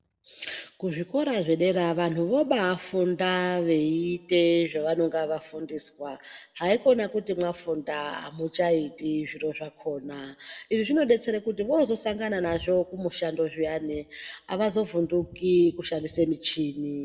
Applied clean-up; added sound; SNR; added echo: none; none; none; reverberation time 0.7 s.